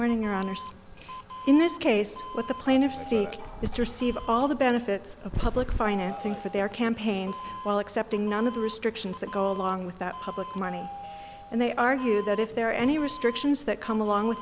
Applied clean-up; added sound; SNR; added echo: none; Doorbell; 11 dB; none.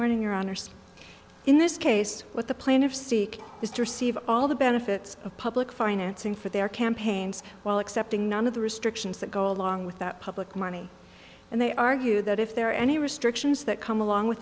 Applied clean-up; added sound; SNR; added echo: none; none; none; none.